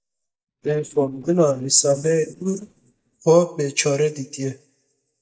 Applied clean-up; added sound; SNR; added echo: neural mask model DeepFilterNet 3.